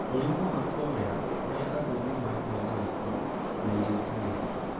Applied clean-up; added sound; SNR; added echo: none; Subway, metro, underground; -1 dB; reverberation time 0.6 s.